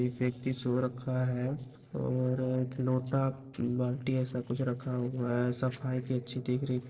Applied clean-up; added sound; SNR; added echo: neural separator model SepFormer DNS4.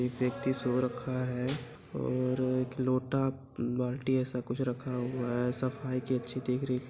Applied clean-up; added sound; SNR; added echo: none; none; none; none.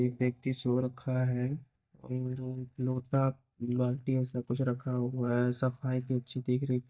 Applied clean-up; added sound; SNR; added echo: neural mask model DeepFilterNet 3.